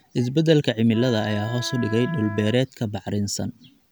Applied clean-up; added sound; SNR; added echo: none; Wind instrument, woodwind instrument; 14 dB; none.